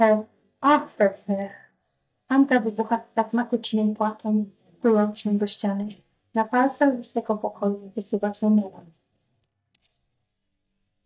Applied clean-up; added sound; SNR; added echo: neural mask model DeepFilterNet 3.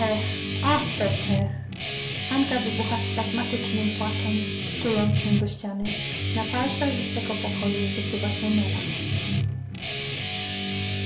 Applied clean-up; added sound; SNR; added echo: none; Guitar; -3 dB; reverberation time 0.5 s.